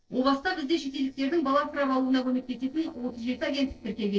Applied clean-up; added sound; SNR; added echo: neural separator model SepFormer DNS4.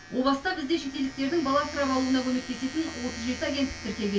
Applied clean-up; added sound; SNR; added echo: none; Domestic sounds, home sounds; 13 dB; reverberation time 0.2 s.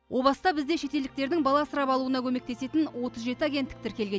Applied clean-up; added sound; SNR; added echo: none; none; none; none.